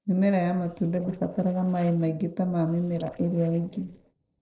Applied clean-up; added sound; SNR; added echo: neural separator model SepFormer DNS4.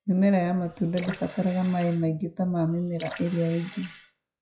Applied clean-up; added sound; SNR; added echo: classical method WPE with log-MMSE.